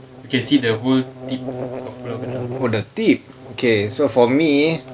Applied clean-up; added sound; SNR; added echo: none; Buzz; 13 dB; none.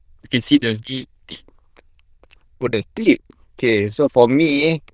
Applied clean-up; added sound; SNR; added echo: neural diffusion model UNIVERSE++.